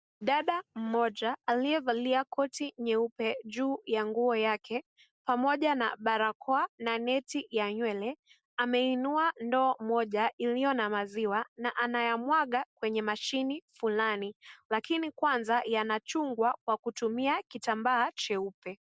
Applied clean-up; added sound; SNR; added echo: none; none; none; none.